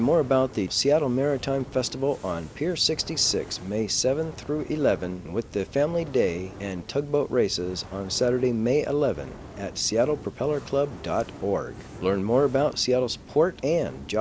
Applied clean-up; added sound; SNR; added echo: none; Fire; 18 dB; none.